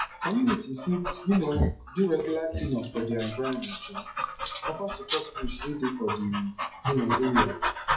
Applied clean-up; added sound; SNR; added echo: classical method WPE with log-MMSE.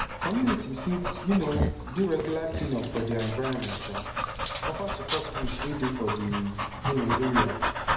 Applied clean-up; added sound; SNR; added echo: none; Dog; 2 dB; reverberation time 0.8 s.